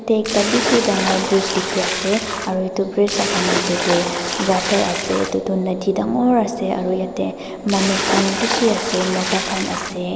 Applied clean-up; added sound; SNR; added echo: none; Splash, splatter; 3 dB; none.